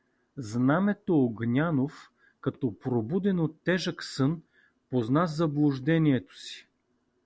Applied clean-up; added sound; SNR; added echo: none; none; none; none.